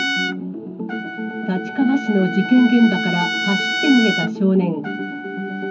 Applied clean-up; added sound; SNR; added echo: none; Trumpet; 7 dB; reverberation time 0.4 s.